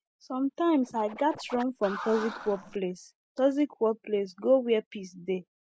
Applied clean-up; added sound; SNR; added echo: none; Scratching (performance technique); 12 dB; none.